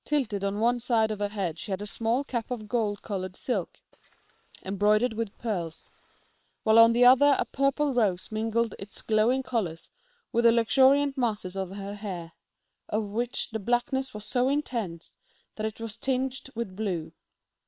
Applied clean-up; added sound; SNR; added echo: neural separator model SepFormer WHAM!.